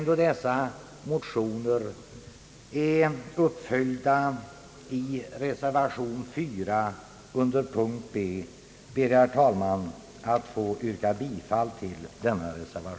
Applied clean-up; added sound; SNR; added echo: none; none; none; none.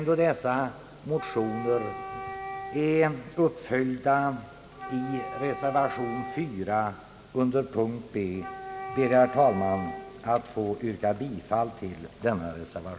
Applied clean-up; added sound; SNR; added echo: none; Wind instrument, woodwind instrument; 11 dB; none.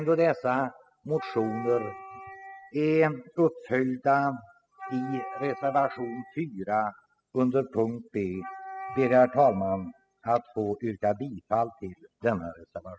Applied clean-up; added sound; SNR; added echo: classical method spectral subtraction.